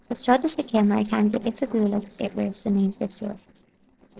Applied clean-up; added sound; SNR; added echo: neural separator model SepFormer DNS4.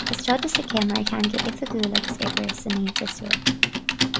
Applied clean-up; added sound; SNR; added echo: none; Typing; -1 dB; none.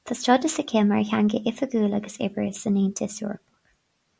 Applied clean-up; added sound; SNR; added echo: none; none; none; none.